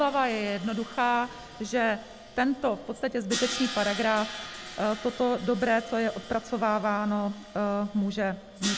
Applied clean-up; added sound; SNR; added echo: none; Crash cymbal; 12 dB; none.